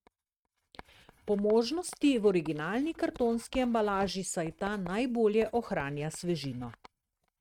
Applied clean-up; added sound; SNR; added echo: neural mask model RNNoise.